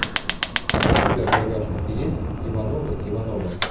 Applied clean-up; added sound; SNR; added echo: none; Fire; -5 dB; reverberation time 0.8 s.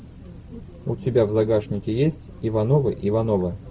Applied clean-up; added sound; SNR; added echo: none; none; none; none.